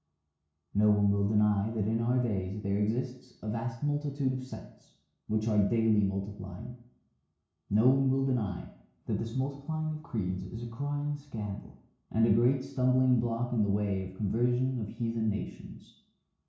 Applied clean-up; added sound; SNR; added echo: none; none; none; reverberation time 0.6 s.